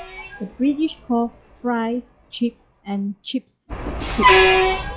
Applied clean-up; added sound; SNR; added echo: classical method log-MMSE.